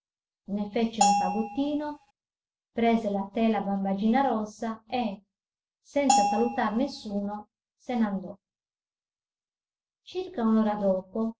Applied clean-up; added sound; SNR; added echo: none; Bell; -2 dB; none.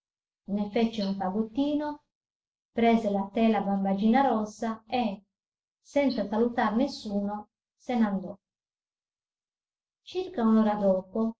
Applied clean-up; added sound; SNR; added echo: neural mask model Resemble Enhance denoiser.